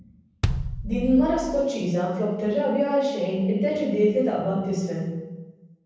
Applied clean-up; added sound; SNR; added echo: none; Bass drum; 6 dB; reverberation time 1.1 s.